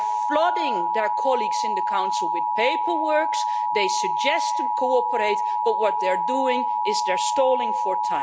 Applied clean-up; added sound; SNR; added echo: none; Alarm; -3 dB; none.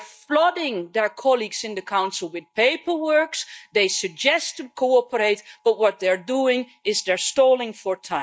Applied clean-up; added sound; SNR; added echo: neural mask model DeepFilterNet 3.